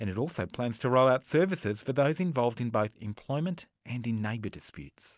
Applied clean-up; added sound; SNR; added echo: none; none; none; none.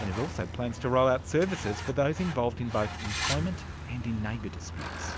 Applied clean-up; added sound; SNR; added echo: none; Truck; 6 dB; none.